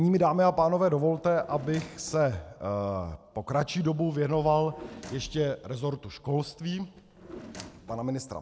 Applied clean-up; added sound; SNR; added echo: none; Drawer open or close; 18 dB; none.